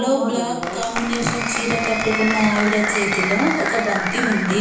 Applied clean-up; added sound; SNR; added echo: none; Applause; 2 dB; reverberation time 0.9 s.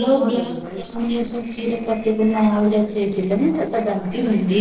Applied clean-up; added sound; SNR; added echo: neural separator model SepFormer DNS4.